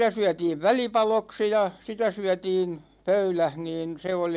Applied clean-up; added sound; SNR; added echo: none; none; none; none.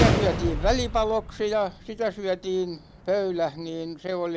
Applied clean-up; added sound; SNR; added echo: none; Gunshot, gunfire; 3 dB; none.